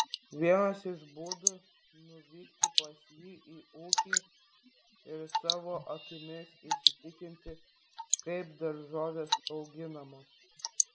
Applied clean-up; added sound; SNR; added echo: none; Drip / Water; -2 dB; none.